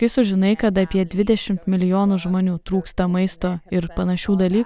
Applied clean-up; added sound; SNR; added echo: none; none; none; none.